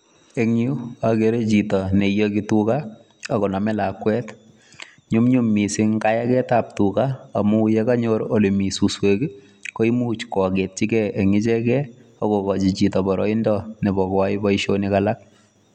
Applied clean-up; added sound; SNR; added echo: none; none; none; none.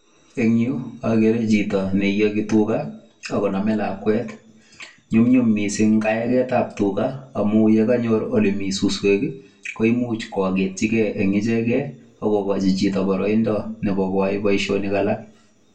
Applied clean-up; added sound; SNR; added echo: none; none; none; reverberation time 0.2 s.